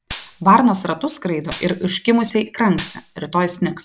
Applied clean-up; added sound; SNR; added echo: none; Gunshot, gunfire; 19 dB; none.